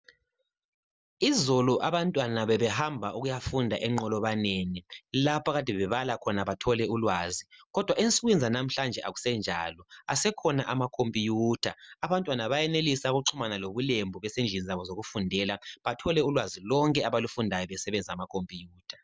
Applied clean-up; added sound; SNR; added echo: none; none; none; none.